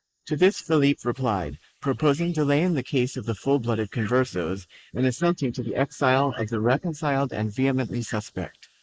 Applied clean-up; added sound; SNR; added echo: neural mask model Resemble Enhance denoiser.